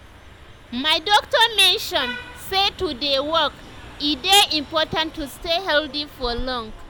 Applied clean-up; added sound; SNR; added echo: none; Bird vocalization, bird call, bird song + Vehicle horn, car horn, honking; 16 dB; none.